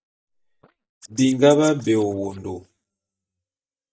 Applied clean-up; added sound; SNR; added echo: neural mask model DeepFilterNet 3.